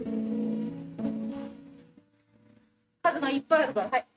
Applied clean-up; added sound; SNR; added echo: neural mask model RNNoise.